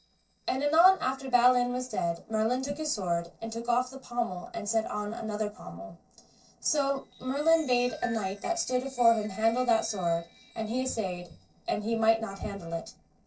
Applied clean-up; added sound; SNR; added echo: neural separator model SepFormer DNS4.